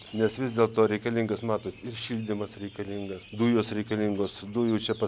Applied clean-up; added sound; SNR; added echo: none; none; none; none.